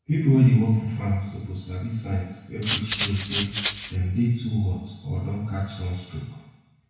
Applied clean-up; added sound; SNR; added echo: none; Rattle (instrument); 5 dB; reverberation time 1.0 s.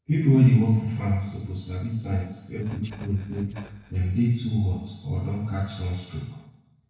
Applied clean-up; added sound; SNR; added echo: neural separator model SepFormer DNS4.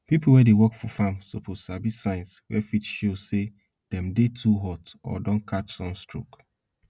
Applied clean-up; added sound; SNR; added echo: none; none; none; none.